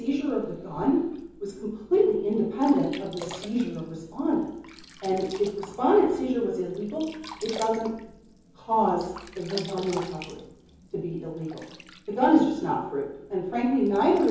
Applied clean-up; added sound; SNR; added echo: none; Sink (filling or washing); 19 dB; reverberation time 0.9 s.